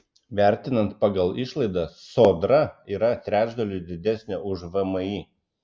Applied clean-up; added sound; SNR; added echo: none; none; none; none.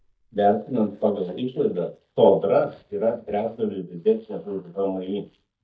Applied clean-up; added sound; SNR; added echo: neural mask model DeepFilterNet 3.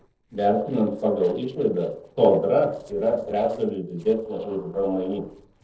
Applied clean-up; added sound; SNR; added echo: neural separator model SepFormer DNS4.